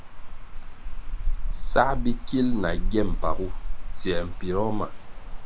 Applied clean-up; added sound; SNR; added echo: none; Rain; -4 dB; none.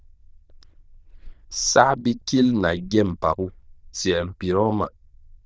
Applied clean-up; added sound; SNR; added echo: neural diffusion model UNIVERSE++.